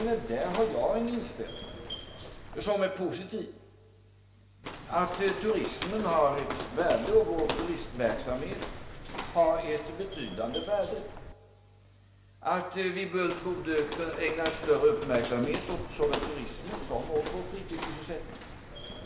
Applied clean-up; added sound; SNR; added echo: none; Walk, footsteps; 9 dB; reverberation time 0.6 s.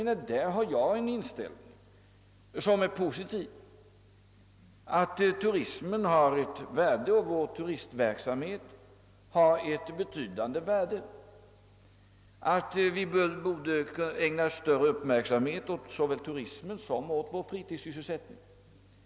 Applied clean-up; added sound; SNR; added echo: none; none; none; none.